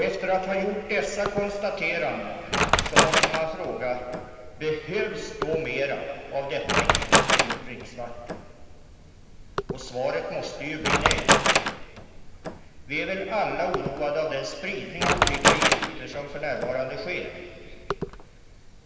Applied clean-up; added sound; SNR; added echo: none; Wood; -3 dB; reverberation time 2.5 s.